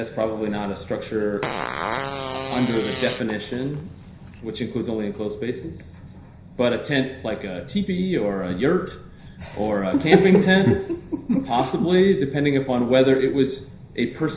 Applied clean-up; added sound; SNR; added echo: none; Fart; 9 dB; reverberation time 0.5 s.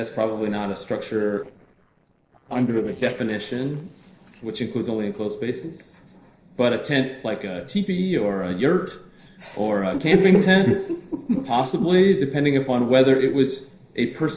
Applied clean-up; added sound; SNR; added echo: neural separator model SepFormer DNS4.